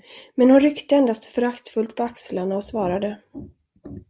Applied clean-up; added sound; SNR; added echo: none; none; none; none.